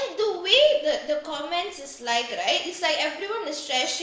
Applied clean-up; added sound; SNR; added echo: neural separator model SepFormer DNS4.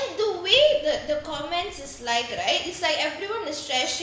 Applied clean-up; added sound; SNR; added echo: none; Marimba, xylophone; 9 dB; none.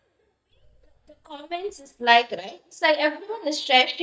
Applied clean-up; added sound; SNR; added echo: neural mask model DeepFilterNet 3.